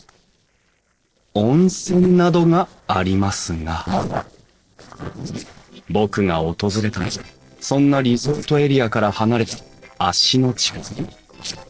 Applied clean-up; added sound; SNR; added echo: neural separator model SepFormer DNS4.